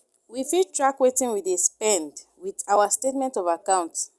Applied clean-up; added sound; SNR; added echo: none; none; none; none.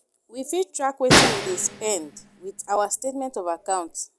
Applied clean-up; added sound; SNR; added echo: none; Snare drum; -2 dB; none.